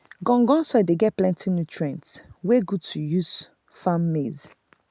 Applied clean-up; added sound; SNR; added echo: none; none; none; none.